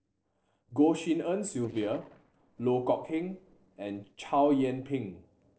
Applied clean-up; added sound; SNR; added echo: neural separator model SepFormer DNS4.